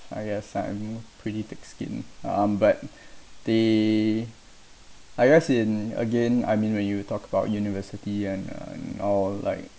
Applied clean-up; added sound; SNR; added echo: none; none; none; none.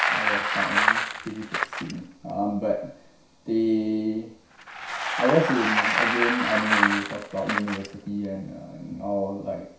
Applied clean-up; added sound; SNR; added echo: none; Bicycle; 0 dB; reverberation time 0.6 s.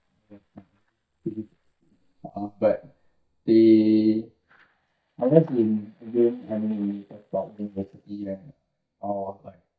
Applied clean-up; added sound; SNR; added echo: neural mask model DeepFilterNet 3.